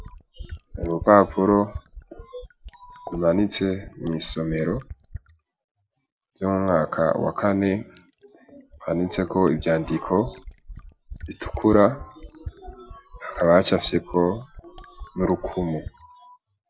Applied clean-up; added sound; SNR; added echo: none; Fill (with liquid); 17 dB; none.